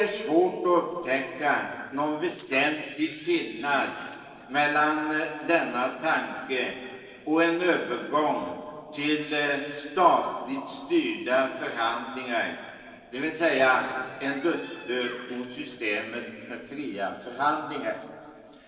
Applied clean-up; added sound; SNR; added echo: neural separator model SepFormer DNS4.